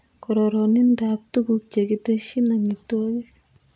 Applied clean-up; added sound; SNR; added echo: none; none; none; none.